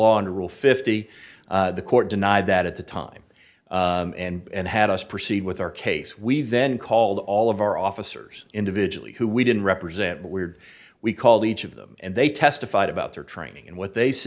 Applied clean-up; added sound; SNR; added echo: none; none; none; none.